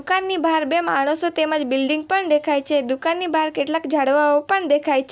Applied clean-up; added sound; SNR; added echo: none; none; none; none.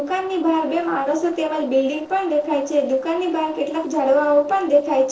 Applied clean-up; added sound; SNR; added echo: neural separator model SepFormer DNS4.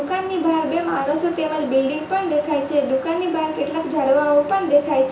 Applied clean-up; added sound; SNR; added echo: none; Truck; 16 dB; reverberation time 0.7 s.